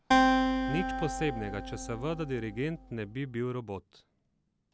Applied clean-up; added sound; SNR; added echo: none; Acoustic guitar; -5 dB; none.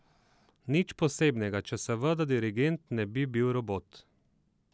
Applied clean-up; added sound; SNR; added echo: none; none; none; none.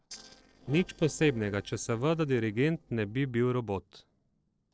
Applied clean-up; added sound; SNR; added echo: neural separator model SepFormer DNS4.